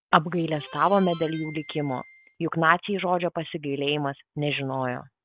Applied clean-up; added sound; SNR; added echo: none; Harmonica; 19 dB; none.